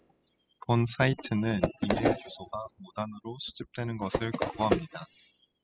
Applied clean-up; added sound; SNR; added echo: classical method spectral subtraction.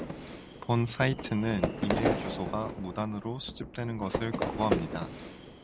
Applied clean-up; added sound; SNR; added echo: none; Fire / Fireworks; 2 dB; none.